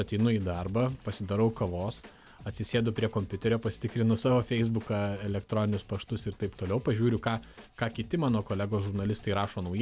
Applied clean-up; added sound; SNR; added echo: none; Rattle (instrument); 18 dB; none.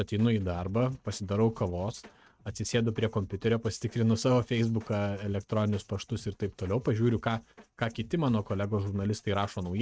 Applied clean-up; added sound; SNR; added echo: neural mask model RNNoise.